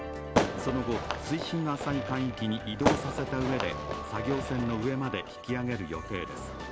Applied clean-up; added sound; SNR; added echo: none; Fireworks; 2 dB; none.